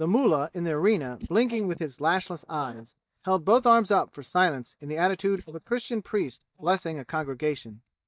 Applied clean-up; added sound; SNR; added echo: neural mask model DeepFilterNet 3.